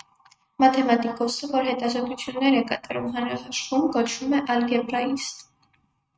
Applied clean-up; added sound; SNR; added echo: neural mask model RNNoise.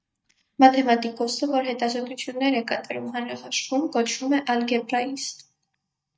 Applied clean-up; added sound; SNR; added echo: neural mask model DeepFilterNet 3.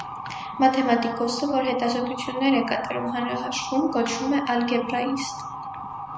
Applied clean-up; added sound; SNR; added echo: none; Motor vehicle (road) / Siren; 9 dB; none.